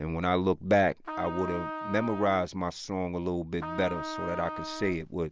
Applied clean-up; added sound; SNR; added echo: none; Trumpet; 9 dB; none.